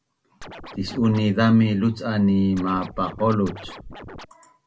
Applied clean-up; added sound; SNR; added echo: none; Scratching (performance technique); 16 dB; none.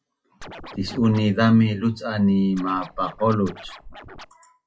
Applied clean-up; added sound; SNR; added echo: classical method log-MMSE.